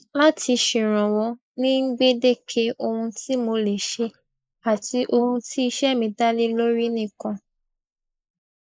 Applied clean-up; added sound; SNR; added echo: neural mask model Resemble Enhance denoiser.